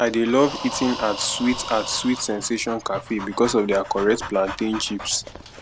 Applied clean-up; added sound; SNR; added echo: none; Breathing + Dog; 12 dB; none.